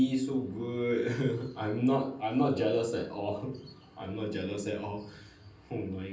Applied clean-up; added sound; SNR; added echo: none; none; none; reverberation time 0.6 s.